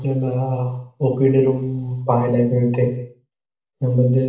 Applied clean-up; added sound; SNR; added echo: none; none; none; reverberation time 0.6 s.